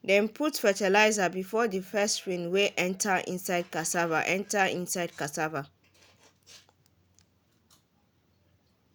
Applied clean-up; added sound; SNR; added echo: none; none; none; none.